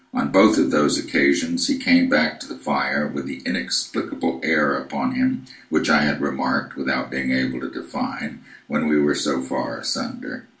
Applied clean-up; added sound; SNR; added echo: none; none; none; reverberation time 0.3 s.